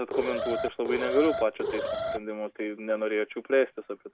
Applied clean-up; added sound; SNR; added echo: none; Alarm; 3 dB; none.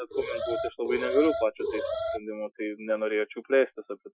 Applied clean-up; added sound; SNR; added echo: classical method Wiener filter.